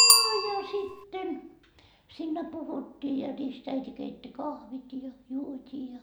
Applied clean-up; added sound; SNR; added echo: none; Bicycle bell; -5 dB; none.